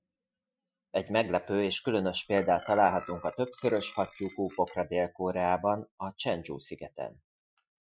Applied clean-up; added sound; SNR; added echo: classical method Wiener filter.